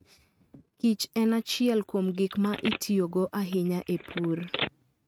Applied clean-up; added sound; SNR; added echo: neural mask model RNNoise.